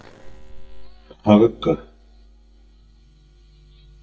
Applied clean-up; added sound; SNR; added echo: neural mask model DeepFilterNet 3.